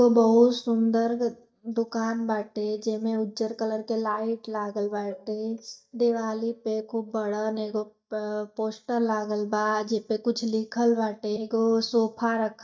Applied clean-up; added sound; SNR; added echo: neural mask model DeepFilterNet 3.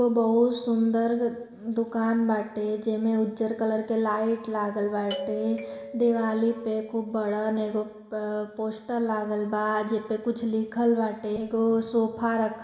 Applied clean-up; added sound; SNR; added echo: none; Doorbell; 12 dB; reverberation time 1.1 s.